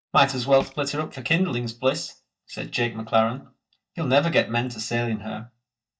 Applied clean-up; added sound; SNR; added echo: neural mask model DeepFilterNet 3.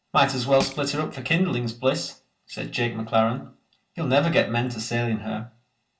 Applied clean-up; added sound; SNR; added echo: none; Crushing; 11 dB; reverberation time 0.1 s.